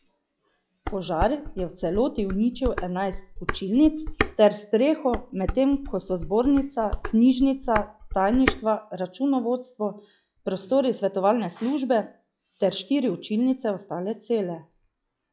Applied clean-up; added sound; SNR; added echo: classical method log-MMSE.